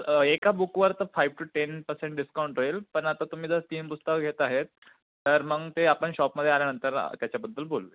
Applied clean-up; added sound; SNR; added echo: none; none; none; none.